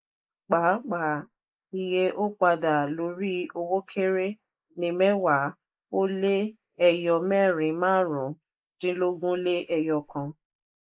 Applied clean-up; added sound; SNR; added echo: neural mask model Resemble Enhance denoiser.